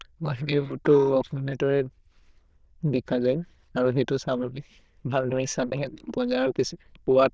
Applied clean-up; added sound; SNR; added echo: neural diffusion model UNIVERSE++.